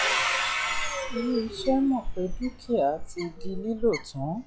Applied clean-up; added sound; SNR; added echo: classical method log-MMSE.